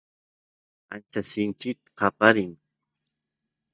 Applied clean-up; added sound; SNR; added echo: neural mask model DeepFilterNet 3.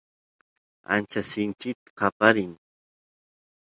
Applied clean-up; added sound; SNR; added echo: none; none; none; none.